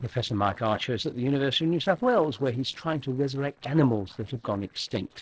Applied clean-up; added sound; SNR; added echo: neural separator model SepFormer DNS4.